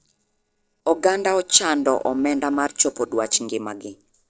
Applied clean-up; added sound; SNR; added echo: neural separator model SepFormer DNS4.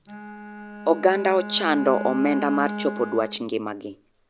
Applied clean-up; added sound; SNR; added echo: none; Bowed string instrument; 11 dB; none.